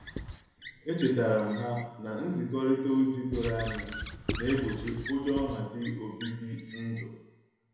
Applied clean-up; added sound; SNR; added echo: none; Squeak / Writing; 9 dB; reverberation time 1.0 s.